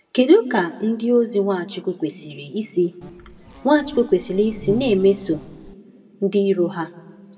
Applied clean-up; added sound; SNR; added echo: none; Insect; 17 dB; reverberation time 1.2 s.